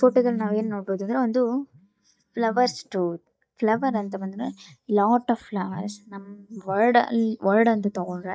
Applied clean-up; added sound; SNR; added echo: neural mask model DeepFilterNet 3.